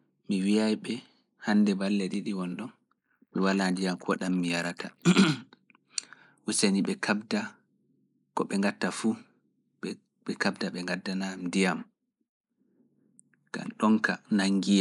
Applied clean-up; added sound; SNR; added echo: neural mask model Resemble Enhance denoiser.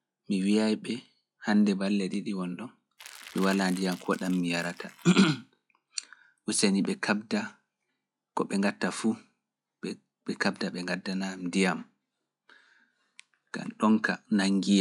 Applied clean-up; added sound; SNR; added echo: classical method log-MMSE.